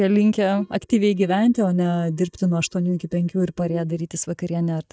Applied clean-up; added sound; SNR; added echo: neural mask model DeepFilterNet 3.